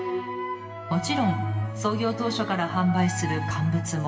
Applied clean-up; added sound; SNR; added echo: none; none; none; reverberation time 0.9 s.